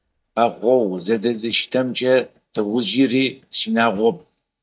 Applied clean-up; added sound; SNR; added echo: neural mask model DeepFilterNet 3.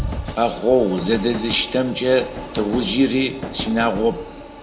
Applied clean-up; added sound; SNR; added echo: none; Train; 10 dB; reverberation time 0.9 s.